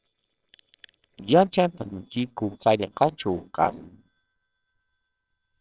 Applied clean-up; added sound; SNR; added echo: neural separator model SepFormer WHAMR!.